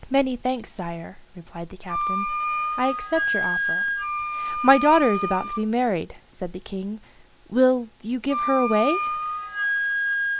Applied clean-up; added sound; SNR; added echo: none; Wind instrument, woodwind instrument; 3 dB; none.